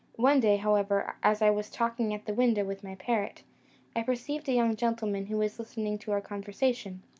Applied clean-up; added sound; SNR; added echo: none; none; none; none.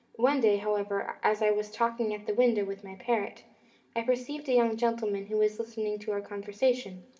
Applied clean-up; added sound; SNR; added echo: none; none; none; reverberation time 0.5 s.